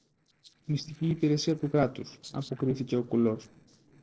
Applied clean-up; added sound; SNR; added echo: neural separator model SepFormer DNS4.